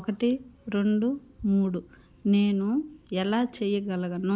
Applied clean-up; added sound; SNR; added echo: none; none; none; none.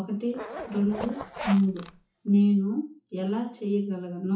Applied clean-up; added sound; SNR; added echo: classical method WPE with log-MMSE.